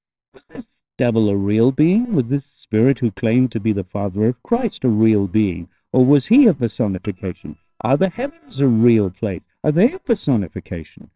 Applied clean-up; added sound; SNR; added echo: neural separator model SepFormer WHAMR!.